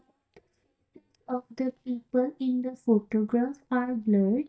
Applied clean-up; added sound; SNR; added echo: neural mask model DeepFilterNet 3.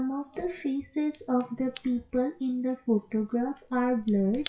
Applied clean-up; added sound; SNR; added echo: classical method WPE with log-MMSE.